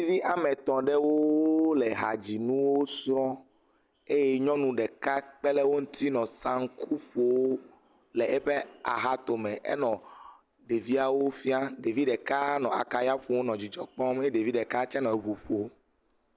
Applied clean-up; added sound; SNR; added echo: none; none; none; none.